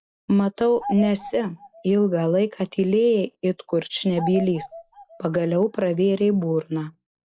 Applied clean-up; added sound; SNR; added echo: classical method log-MMSE.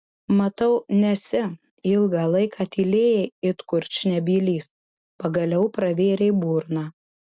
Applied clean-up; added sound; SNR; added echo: none; none; none; none.